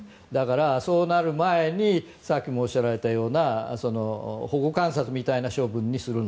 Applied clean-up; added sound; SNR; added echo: none; none; none; none.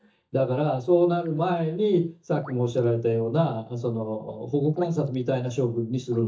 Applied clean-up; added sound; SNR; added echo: neural mask model DeepFilterNet 3.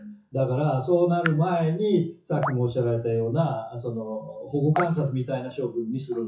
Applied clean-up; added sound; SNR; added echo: classical method WPE with log-MMSE.